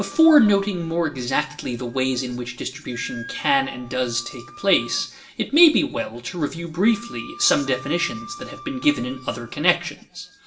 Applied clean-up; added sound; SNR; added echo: none; Wind instrument, woodwind instrument; 20 dB; reverberation time 0.7 s.